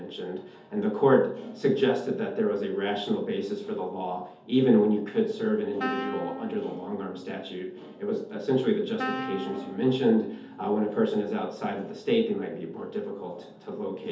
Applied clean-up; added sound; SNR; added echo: none; Wind instrument, woodwind instrument; 11 dB; reverberation time 0.6 s.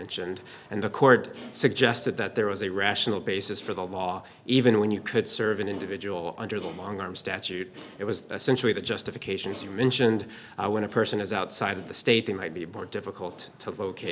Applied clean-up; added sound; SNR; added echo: none; none; none; none.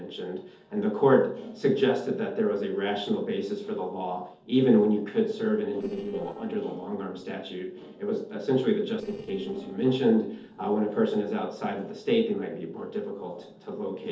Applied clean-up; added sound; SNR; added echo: neural separator model SepFormer DNS4.